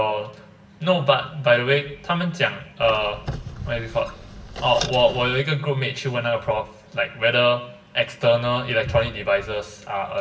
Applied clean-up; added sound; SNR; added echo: none; Squeak; 11 dB; reverberation time 1.0 s.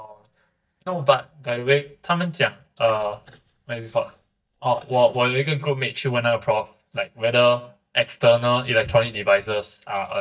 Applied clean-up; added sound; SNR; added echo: neural mask model DeepFilterNet 3.